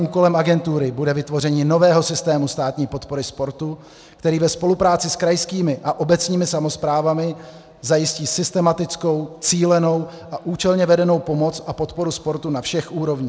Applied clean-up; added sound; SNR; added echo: none; none; none; none.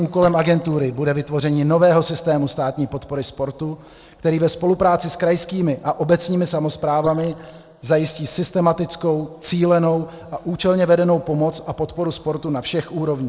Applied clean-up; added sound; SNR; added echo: neural mask model Resemble Enhance denoiser.